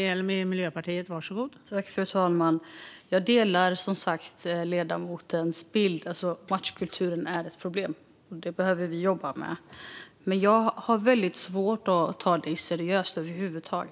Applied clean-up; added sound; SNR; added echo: none; none; none; none.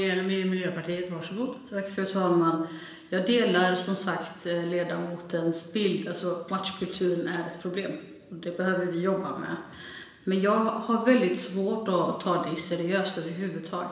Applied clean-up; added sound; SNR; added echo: none; none; none; reverberation time 1.3 s.